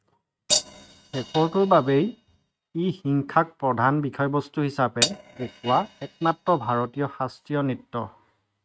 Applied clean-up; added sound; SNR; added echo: neural mask model RNNoise.